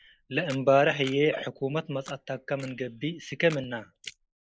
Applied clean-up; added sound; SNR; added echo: neural mask model Resemble Enhance denoiser.